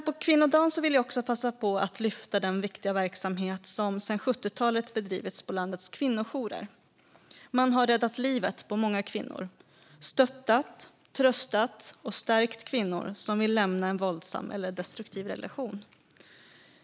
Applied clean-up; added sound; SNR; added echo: none; none; none; none.